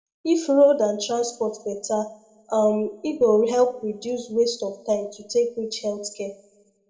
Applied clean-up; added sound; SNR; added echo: none; none; none; reverberation time 0.4 s.